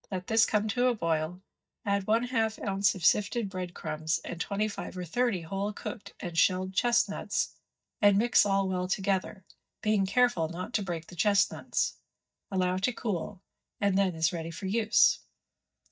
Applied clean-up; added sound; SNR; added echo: neural mask model DeepFilterNet 3.